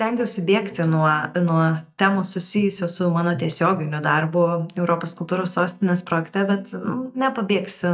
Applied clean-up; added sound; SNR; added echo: neural mask model DeepFilterNet 3.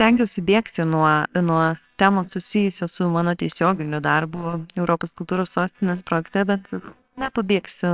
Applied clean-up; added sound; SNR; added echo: neural separator model SepFormer WHAMR!.